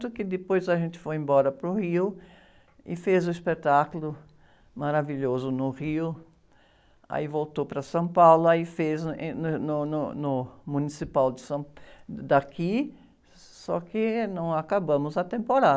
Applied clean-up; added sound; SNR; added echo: none; none; none; none.